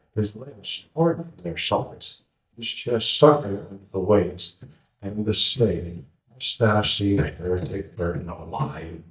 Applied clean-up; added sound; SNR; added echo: neural mask model DeepFilterNet 3.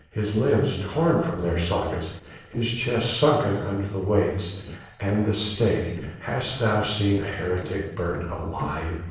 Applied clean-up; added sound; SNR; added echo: neural separator model SepFormer DNS4.